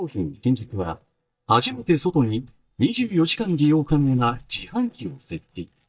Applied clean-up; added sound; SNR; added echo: neural mask model DeepFilterNet 3.